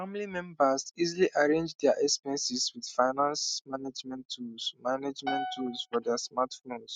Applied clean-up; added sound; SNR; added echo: neural mask model RNNoise.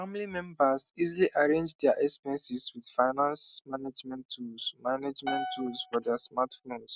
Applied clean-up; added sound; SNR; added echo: none; Piano; 8 dB; none.